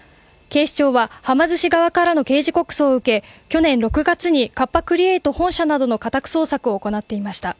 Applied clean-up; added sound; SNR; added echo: none; none; none; none.